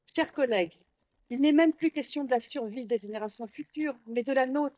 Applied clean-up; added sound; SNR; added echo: neural mask model DeepFilterNet 3.